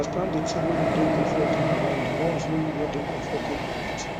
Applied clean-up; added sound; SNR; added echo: none; Train; -4 dB; none.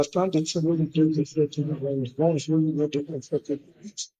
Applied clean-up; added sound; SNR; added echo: neural mask model Resemble Enhance denoiser.